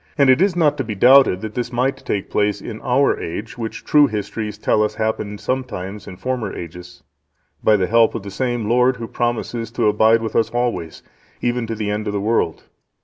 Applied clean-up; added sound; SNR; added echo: none; none; none; none.